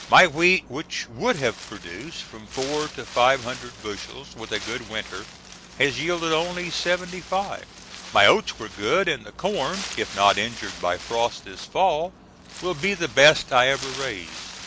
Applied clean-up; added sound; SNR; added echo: none; Wind; 15 dB; none.